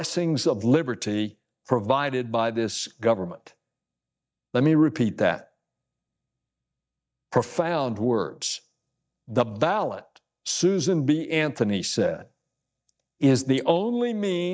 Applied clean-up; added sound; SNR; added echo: neural mask model DeepFilterNet 3.